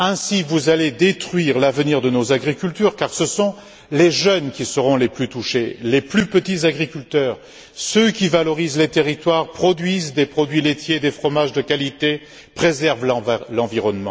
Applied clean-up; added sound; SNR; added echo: none; none; none; none.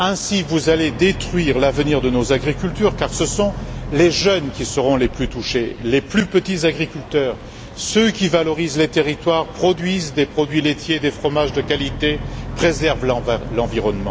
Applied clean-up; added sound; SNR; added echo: none; Boat, Water vehicle; 11 dB; none.